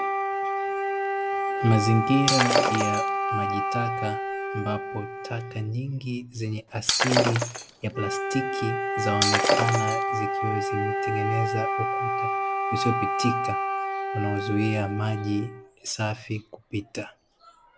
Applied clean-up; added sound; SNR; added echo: none; Shatter + Wind instrument, woodwind instrument; -2 dB; none.